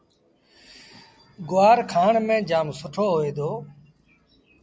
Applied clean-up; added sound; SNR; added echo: none; none; none; none.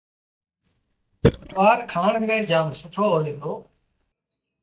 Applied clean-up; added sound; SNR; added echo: neural mask model DeepFilterNet 3.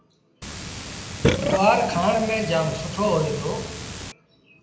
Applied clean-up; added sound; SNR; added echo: none; Burping, eructation; 4 dB; reverberation time 0.7 s.